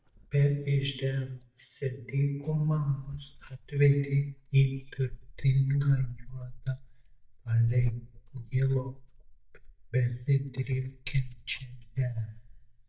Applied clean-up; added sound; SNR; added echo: neural mask model DeepFilterNet 3.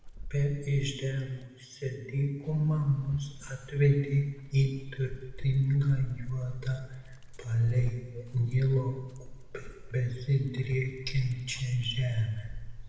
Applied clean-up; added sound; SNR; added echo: none; Dog; 12 dB; reverberation time 1.1 s.